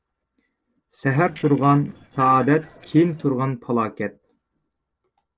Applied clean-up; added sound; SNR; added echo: neural separator model SepFormer DNS4.